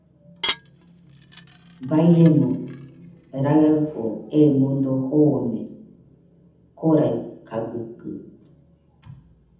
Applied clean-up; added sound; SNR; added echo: none; Dishes, pots, and pans / Glass; 13 dB; reverberation time 0.8 s.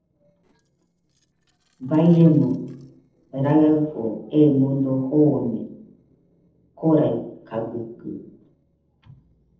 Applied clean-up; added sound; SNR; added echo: neural separator model SepFormer DNS4.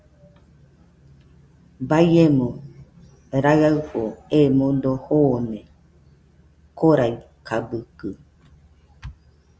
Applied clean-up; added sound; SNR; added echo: none; none; none; none.